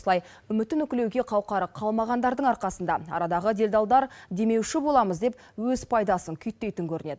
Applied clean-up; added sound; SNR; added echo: none; none; none; none.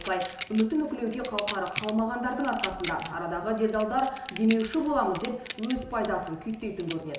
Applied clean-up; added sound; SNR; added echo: none; Chink, clink; 0 dB; reverberation time 1.0 s.